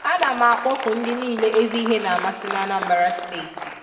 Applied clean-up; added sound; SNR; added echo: none; Applause; 10 dB; reverberation time 1.5 s.